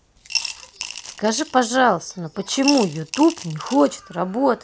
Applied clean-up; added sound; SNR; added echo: none; Coin (dropping) / Glass; 10 dB; none.